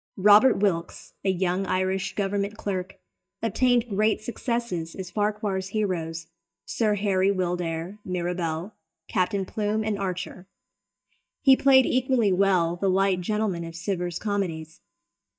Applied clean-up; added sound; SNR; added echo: neural mask model DeepFilterNet 3.